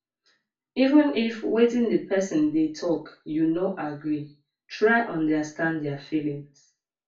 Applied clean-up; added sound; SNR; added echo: none; none; none; reverberation time 0.3 s.